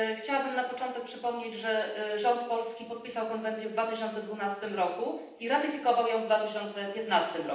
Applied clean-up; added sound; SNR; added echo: none; none; none; reverberation time 0.9 s.